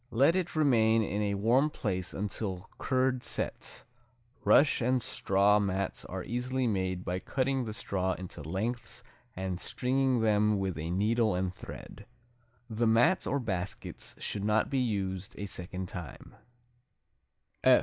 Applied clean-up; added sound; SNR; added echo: none; none; none; none.